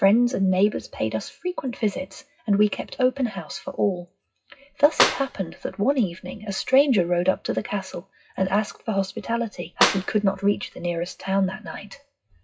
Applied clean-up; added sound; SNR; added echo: classical method WPE with log-MMSE.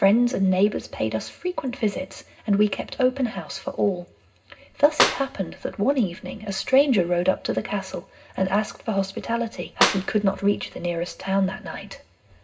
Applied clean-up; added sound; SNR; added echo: none; Clapping; 7 dB; reverberation time 0.2 s.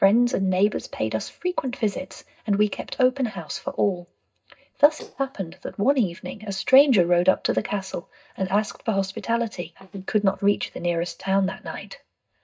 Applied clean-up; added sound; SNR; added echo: neural mask model DeepFilterNet 3.